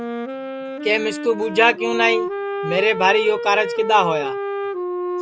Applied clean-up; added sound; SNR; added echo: none; Wind instrument, woodwind instrument; 5 dB; none.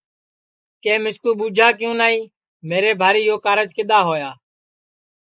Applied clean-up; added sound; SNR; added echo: neural mask model Resemble Enhance denoiser.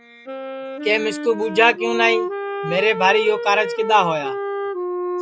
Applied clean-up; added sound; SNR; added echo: classical method log-MMSE.